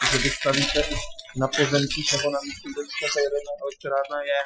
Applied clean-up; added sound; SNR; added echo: classical method Wiener filter.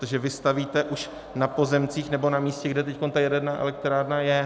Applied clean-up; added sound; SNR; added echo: none; none; none; none.